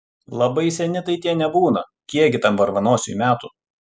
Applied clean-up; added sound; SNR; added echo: none; none; none; none.